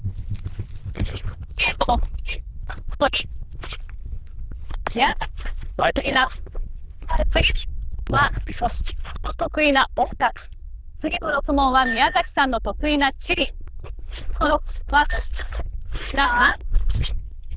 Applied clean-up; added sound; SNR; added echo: neural diffusion model UNIVERSE++.